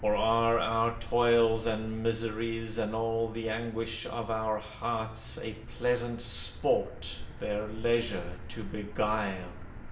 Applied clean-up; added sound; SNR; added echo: none; Motor vehicle (road); 11 dB; reverberation time 1.0 s.